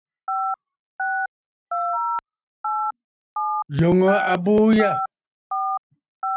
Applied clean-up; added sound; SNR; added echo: neural mask model RNNoise.